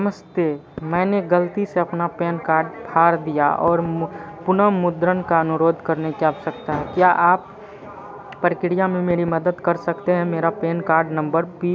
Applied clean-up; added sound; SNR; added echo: none; Knock / Wood; 19 dB; none.